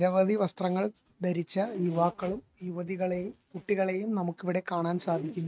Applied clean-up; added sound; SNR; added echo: neural mask model RNNoise.